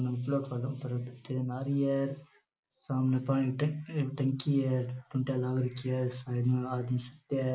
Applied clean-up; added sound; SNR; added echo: none; none; none; none.